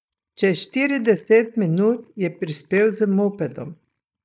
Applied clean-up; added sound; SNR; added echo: neural mask model DeepFilterNet 3.